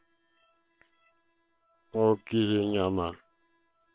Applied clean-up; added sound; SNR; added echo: neural separator model SepFormer WHAM!.